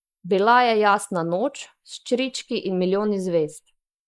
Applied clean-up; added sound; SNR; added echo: neural mask model Resemble Enhance denoiser.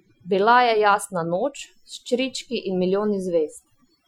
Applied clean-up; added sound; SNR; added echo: classical method Wiener filter.